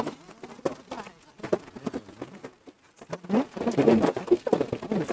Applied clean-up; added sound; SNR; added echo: neural mask model RNNoise.